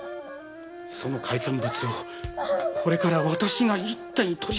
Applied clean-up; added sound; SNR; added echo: none; none; none; none.